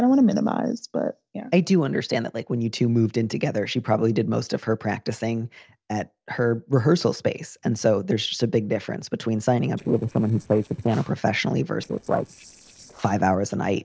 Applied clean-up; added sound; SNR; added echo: neural separator model SepFormer DNS4.